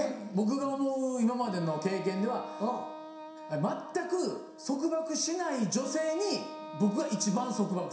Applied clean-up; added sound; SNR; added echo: none; Wind instrument, woodwind instrument; 14 dB; reverberation time 0.7 s.